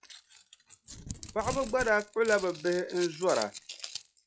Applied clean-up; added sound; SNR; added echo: classical method log-MMSE.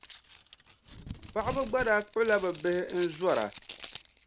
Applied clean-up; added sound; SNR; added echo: none; Crumpling, crinkling; 11 dB; none.